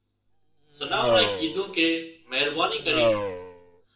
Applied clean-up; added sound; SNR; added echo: neural separator model SepFormer DNS4.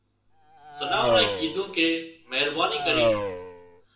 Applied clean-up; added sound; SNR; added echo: none; Race car, auto racing; 1 dB; reverberation time 0.6 s.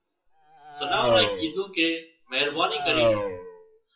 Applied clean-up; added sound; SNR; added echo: classical method WPE with log-MMSE.